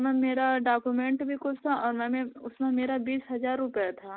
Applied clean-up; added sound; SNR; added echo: neural mask model Resemble Enhance denoiser.